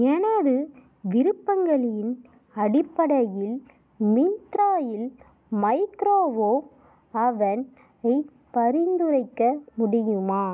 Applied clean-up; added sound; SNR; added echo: none; none; none; none.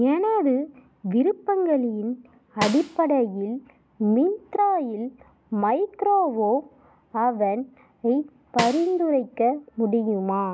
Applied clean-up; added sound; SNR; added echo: none; Snare drum; 11 dB; none.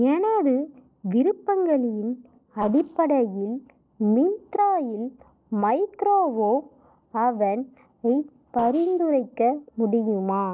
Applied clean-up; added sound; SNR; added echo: neural separator model SepFormer DNS4.